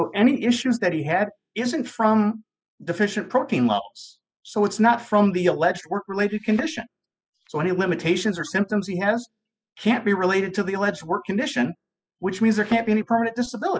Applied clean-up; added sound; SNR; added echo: classical method spectral subtraction.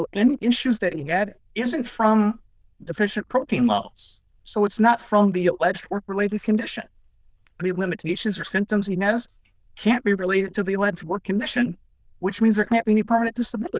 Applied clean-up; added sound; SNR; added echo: neural diffusion model UNIVERSE++.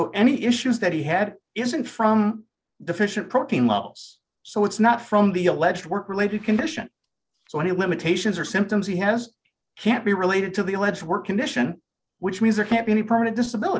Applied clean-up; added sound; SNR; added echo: neural separator model SepFormer DNS4.